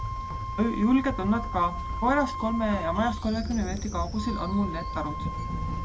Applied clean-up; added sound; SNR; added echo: none; Train + Wind instrument, woodwind instrument; 4 dB; none.